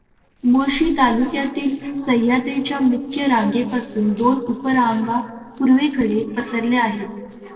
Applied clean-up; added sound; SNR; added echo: neural separator model SepFormer DNS4.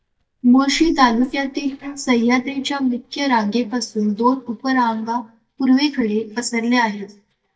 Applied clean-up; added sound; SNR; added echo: neural mask model DeepFilterNet 3.